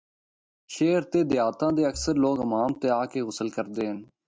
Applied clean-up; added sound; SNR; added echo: neural mask model DeepFilterNet 3.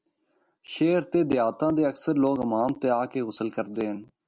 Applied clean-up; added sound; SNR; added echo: none; none; none; none.